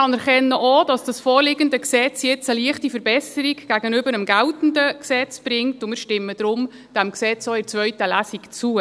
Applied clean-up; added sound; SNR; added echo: none; none; none; none.